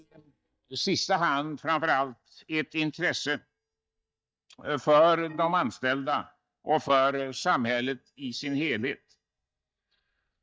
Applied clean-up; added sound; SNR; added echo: neural mask model DeepFilterNet 3.